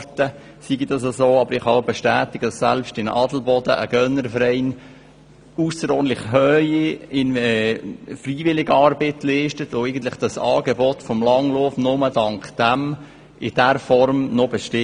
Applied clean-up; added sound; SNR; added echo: none; none; none; none.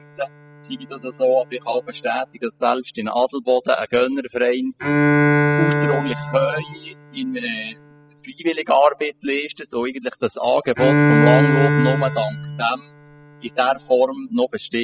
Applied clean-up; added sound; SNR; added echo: classical method spectral subtraction.